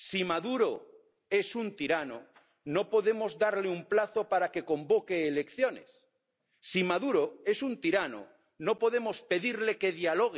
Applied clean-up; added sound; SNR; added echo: none; none; none; none.